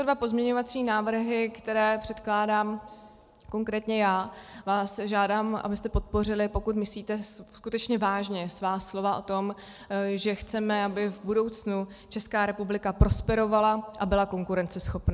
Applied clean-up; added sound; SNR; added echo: none; none; none; none.